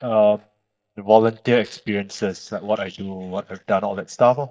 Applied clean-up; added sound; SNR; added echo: neural mask model DeepFilterNet 3.